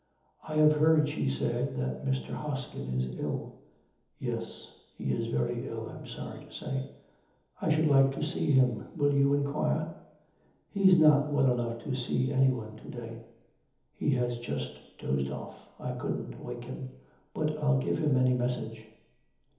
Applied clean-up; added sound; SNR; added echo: none; none; none; reverberation time 1.3 s.